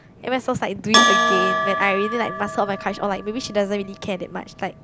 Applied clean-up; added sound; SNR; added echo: none; Bell; -1 dB; none.